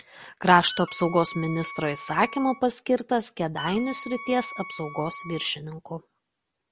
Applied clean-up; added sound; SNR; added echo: none; Wind instrument, woodwind instrument; 14 dB; none.